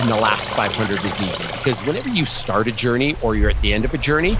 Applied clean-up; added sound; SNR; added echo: none; Stream; 4 dB; none.